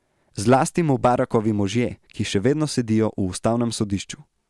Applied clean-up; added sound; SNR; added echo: none; none; none; none.